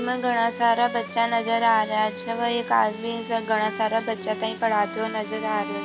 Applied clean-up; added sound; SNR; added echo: none; Bowed string instrument; 12 dB; none.